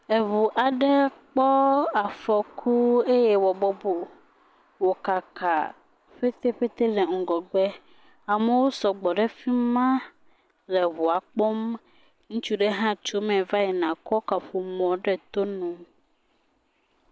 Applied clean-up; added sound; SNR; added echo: none; none; none; none.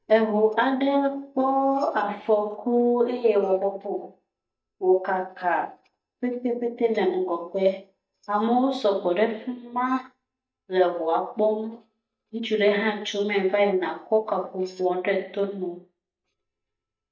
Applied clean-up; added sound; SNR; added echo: neural mask model DeepFilterNet 3.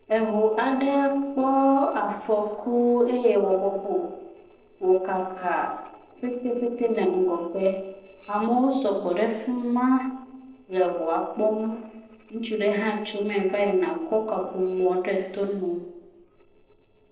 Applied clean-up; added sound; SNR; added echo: neural separator model SepFormer DNS4.